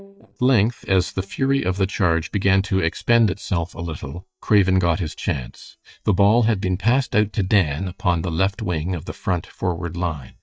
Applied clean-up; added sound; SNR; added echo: neural mask model DeepFilterNet 3.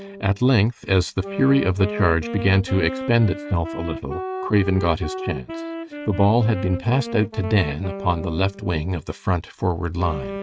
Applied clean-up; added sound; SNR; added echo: neural mask model RNNoise.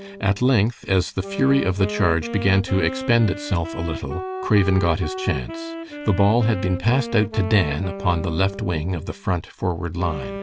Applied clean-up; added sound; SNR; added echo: none; Wind instrument, woodwind instrument; 10 dB; none.